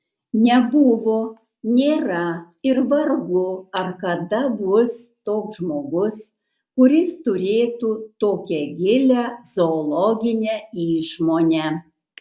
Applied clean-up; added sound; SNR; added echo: none; none; none; none.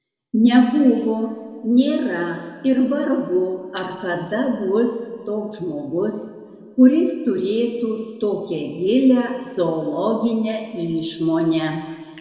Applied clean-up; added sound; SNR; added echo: none; none; none; reverberation time 2.1 s.